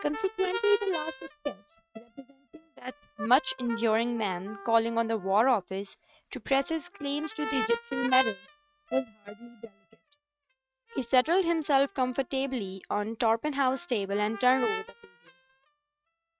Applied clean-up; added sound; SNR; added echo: neural mask model RNNoise.